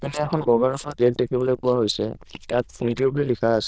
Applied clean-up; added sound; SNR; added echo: neural diffusion model UNIVERSE++.